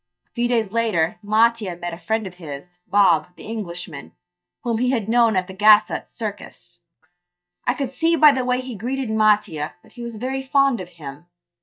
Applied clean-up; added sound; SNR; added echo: neural mask model DeepFilterNet 3.